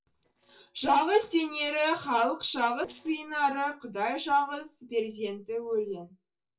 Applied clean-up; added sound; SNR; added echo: neural separator model SepFormer DNS4.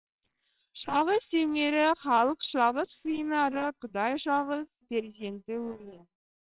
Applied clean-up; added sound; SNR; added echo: neural separator model SepFormer WHAMR!.